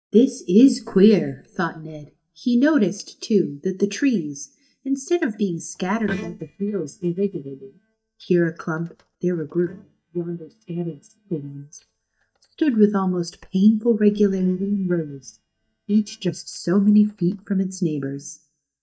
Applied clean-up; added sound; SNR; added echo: neural mask model DeepFilterNet 3.